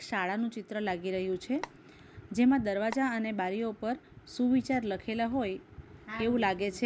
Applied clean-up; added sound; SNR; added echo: none; Telephone; 13 dB; none.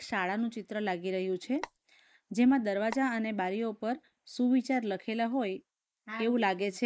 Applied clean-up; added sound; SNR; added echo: neural mask model Resemble Enhance denoiser.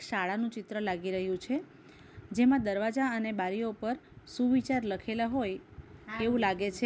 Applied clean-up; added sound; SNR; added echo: none; none; none; none.